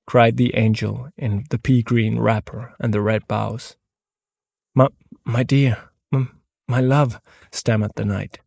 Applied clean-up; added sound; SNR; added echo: neural mask model Resemble Enhance denoiser.